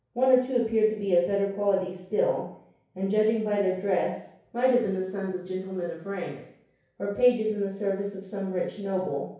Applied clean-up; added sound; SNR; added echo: none; none; none; reverberation time 0.6 s.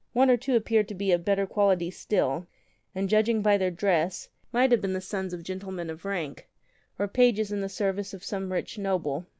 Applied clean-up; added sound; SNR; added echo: none; none; none; none.